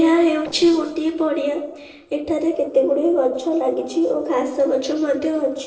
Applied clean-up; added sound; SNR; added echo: neural separator model SepFormer DNS4.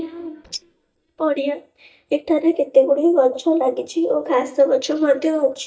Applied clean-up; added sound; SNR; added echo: neural mask model DeepFilterNet 3.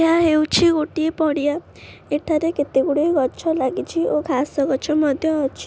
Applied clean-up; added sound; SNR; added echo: none; none; none; none.